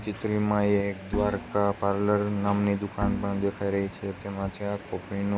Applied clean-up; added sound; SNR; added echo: none; Bowed string instrument; 10 dB; none.